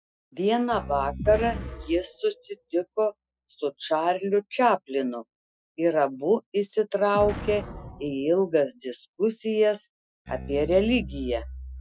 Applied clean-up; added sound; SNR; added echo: classical method Wiener filter.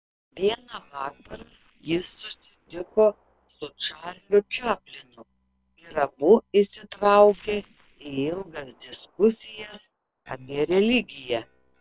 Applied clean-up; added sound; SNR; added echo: neural separator model SepFormer WHAM!.